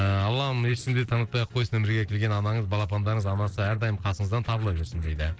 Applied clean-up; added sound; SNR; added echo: neural separator model SepFormer DNS4.